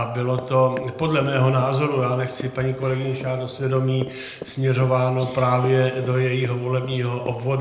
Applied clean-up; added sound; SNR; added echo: none; Run; 19 dB; reverberation time 0.7 s.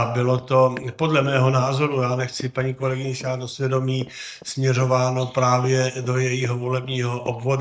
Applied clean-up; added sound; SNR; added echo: neural mask model DeepFilterNet 3.